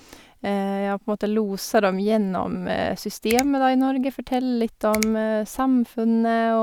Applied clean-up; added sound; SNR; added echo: none; Finger snapping; 15 dB; none.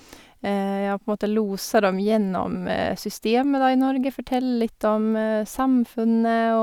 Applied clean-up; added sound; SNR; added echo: none; none; none; none.